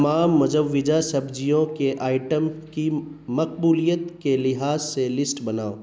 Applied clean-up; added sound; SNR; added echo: none; none; none; none.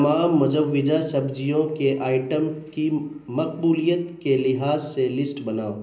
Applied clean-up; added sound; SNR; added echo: none; none; none; reverberation time 0.5 s.